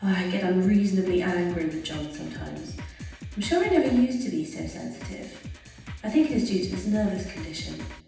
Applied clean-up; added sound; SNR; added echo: none; Drum kit; 14 dB; reverberation time 0.9 s.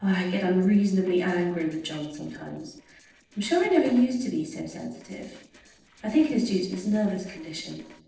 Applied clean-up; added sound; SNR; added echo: neural separator model SepFormer DNS4.